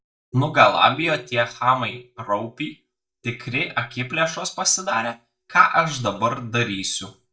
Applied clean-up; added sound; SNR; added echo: neural mask model DeepFilterNet 3.